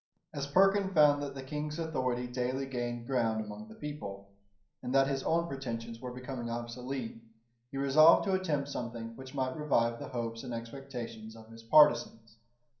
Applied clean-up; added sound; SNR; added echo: none; none; none; reverberation time 0.6 s.